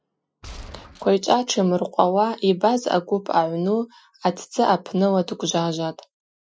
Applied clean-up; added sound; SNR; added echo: classical method Wiener filter.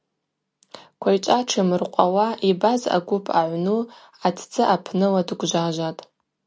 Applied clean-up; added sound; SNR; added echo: none; none; none; none.